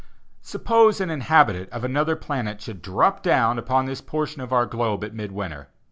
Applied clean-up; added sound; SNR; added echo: none; none; none; none.